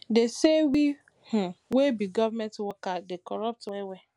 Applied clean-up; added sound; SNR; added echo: none; none; none; none.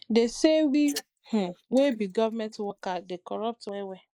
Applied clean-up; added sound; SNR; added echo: neural mask model Resemble Enhance denoiser.